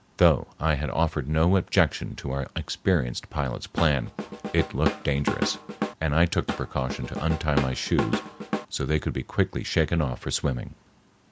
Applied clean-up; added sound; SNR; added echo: none; Drum / Drum kit; 5 dB; none.